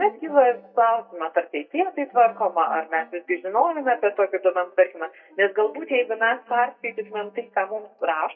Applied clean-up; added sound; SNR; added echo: neural mask model DeepFilterNet 3.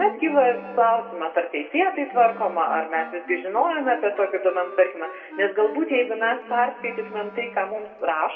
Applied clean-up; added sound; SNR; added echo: none; Wind instrument, woodwind instrument; 19 dB; reverberation time 1.7 s.